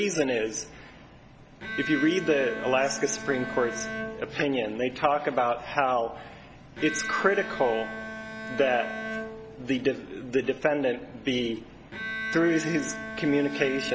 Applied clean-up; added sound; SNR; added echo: none; Bowed string instrument; 10 dB; none.